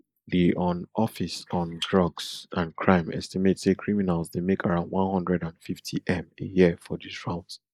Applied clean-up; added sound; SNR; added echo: neural mask model Resemble Enhance denoiser.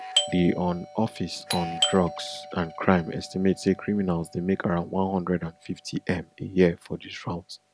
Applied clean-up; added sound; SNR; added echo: none; Doorbell; 9 dB; none.